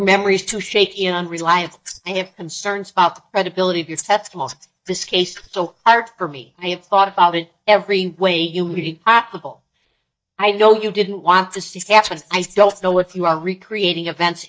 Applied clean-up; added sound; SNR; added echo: neural mask model DeepFilterNet 3.